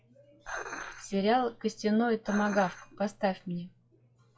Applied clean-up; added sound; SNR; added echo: classical method log-MMSE.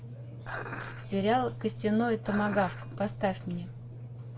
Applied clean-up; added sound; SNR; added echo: none; Dishes, pots, and pans; 12 dB; none.